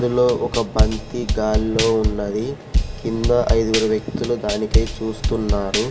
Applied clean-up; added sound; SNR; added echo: none; Drum / Drum kit; 1 dB; reverberation time 1.2 s.